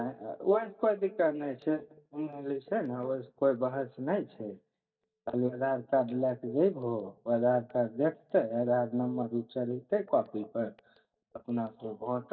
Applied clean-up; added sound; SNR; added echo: neural mask model DeepFilterNet 3.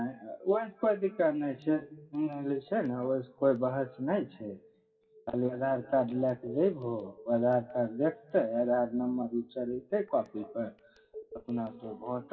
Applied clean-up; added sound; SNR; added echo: classical method WPE with log-MMSE.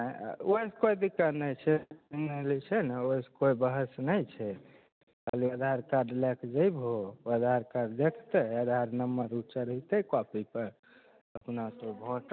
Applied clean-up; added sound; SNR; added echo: none; none; none; none.